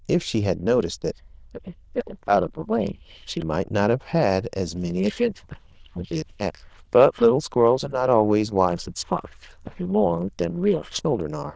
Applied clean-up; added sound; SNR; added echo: neural diffusion model UNIVERSE++.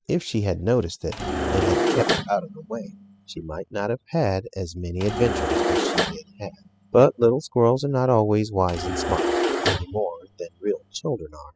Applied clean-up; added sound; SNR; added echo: classical method spectral subtraction.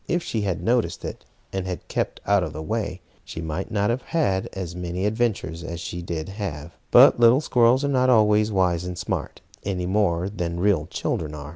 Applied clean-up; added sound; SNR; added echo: none; none; none; none.